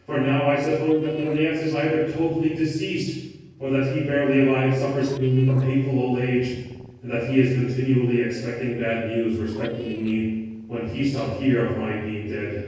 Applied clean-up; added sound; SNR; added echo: neural separator model SepFormer DNS4.